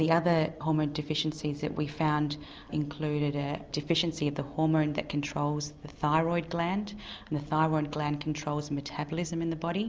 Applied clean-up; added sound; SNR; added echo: none; none; none; none.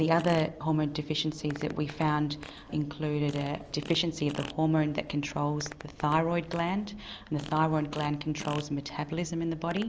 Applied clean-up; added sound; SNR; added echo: none; Fart; 18 dB; none.